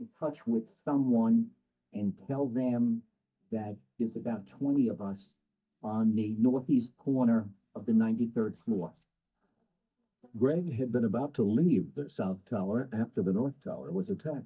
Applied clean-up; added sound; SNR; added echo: neural mask model DeepFilterNet 3.